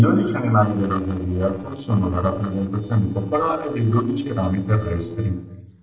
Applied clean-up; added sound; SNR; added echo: neural separator model SepFormer DNS4.